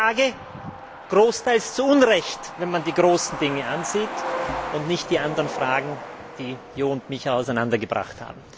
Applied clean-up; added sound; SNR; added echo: none; Truck; 11 dB; none.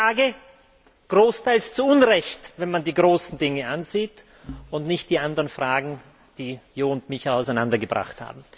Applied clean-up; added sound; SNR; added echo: none; none; none; none.